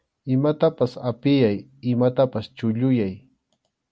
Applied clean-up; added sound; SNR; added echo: none; none; none; none.